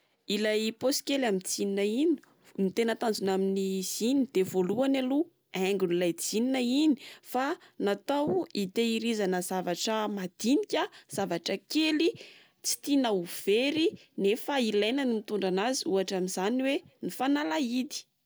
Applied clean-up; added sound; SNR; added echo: none; none; none; none.